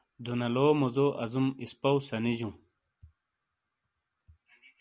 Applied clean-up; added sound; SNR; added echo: none; none; none; none.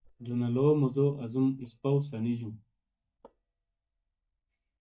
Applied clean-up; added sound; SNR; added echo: neural mask model DeepFilterNet 3.